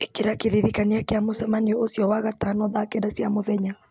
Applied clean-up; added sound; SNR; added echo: none; none; none; none.